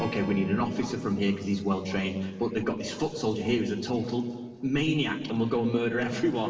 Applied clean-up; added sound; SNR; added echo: none; Strum; 16 dB; reverberation time 2.0 s.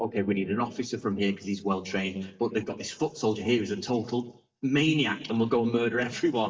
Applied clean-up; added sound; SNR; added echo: neural mask model DeepFilterNet 3.